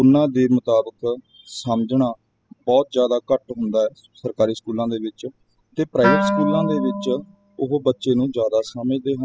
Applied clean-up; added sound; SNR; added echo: classical method spectral subtraction.